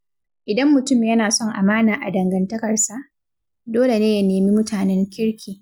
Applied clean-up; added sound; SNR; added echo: none; none; none; none.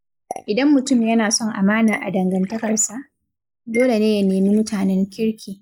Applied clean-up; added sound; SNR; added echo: neural mask model Resemble Enhance denoiser.